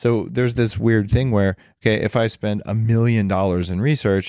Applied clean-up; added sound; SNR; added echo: none; none; none; none.